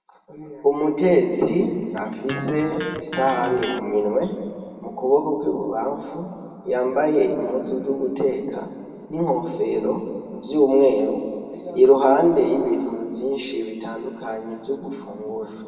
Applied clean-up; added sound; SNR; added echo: none; Electric guitar; 11 dB; reverberation time 2.1 s.